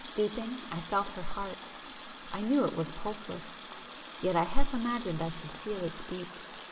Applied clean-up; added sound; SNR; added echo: none; Water tap, faucet; 12 dB; reverberation time 2.4 s.